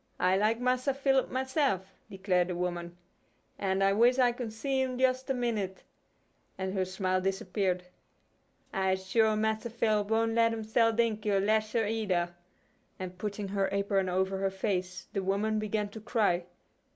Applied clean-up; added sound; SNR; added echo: none; none; none; none.